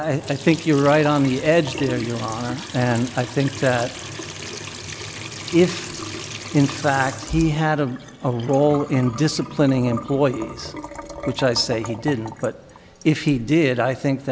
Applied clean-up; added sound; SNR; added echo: none; Trickle, dribble / Sink (filling or washing) / Water tap, faucet; 13 dB; none.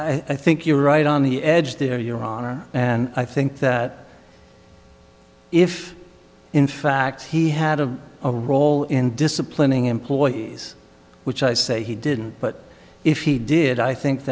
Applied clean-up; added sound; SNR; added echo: none; none; none; none.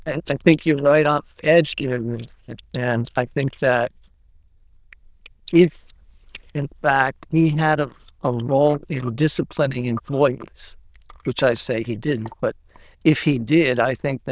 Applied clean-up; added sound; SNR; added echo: neural diffusion model UNIVERSE++.